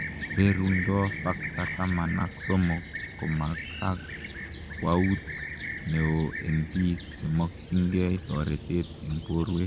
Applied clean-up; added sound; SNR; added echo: none; Fixed-wing aircraft, airplane; 9 dB; none.